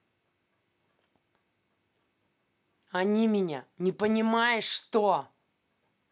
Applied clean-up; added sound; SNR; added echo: none; none; none; none.